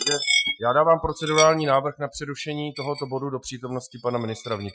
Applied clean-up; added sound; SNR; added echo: classical method Wiener filter.